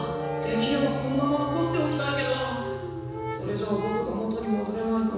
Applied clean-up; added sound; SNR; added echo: none; Brass instrument; 15 dB; reverberation time 1.1 s.